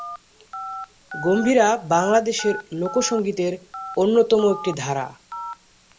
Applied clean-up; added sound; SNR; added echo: none; Telephone; 14 dB; none.